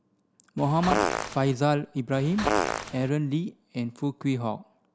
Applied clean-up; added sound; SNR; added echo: none; Fart; 1 dB; none.